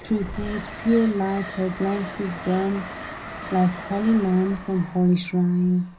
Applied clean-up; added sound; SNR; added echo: none; Train; 13 dB; reverberation time 0.5 s.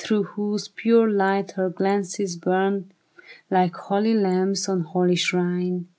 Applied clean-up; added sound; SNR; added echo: none; none; none; none.